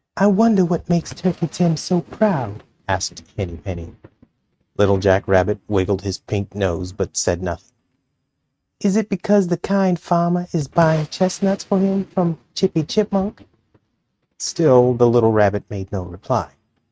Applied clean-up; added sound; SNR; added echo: neural mask model RNNoise.